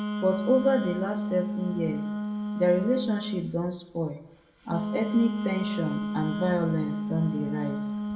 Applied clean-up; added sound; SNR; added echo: none; Wind instrument, woodwind instrument; 3 dB; reverberation time 0.7 s.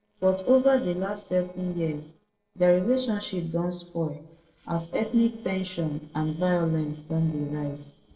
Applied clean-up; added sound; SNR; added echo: neural separator model SepFormer DNS4.